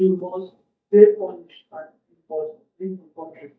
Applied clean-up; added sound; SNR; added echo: neural mask model DeepFilterNet 3.